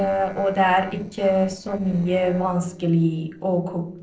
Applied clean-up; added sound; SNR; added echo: neural separator model SepFormer DNS4.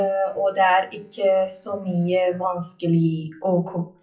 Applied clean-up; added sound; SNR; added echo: classical method WPE with log-MMSE.